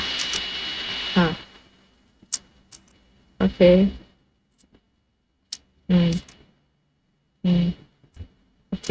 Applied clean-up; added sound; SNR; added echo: neural mask model RNNoise.